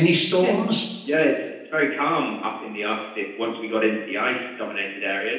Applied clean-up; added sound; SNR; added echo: none; none; none; reverberation time 0.9 s.